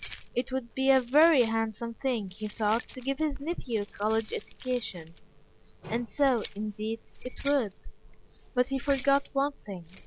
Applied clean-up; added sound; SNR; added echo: none; Keys jangling; 11 dB; none.